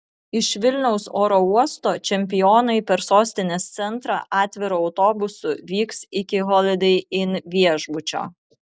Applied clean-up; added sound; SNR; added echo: none; none; none; none.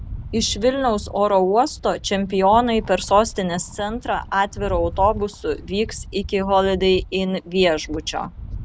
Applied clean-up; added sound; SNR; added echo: none; Rattle; 13 dB; none.